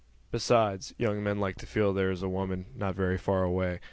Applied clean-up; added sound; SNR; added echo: none; none; none; none.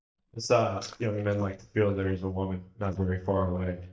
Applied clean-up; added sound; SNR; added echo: neural mask model DeepFilterNet 3.